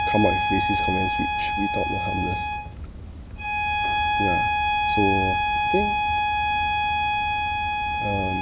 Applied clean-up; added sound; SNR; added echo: none; Bowed string instrument; -5 dB; none.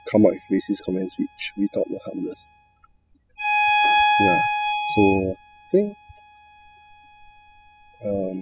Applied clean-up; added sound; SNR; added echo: classical method spectral subtraction.